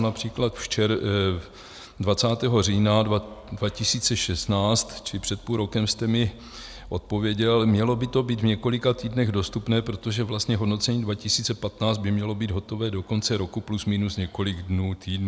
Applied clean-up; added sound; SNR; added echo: none; none; none; none.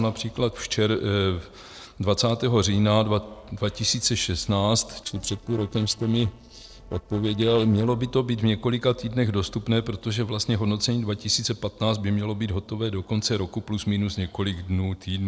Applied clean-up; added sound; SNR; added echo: neural separator model SepFormer DNS4.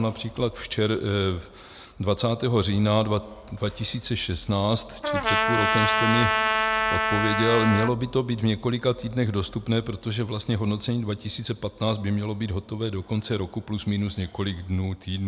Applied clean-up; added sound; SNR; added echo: none; Trumpet; -1 dB; none.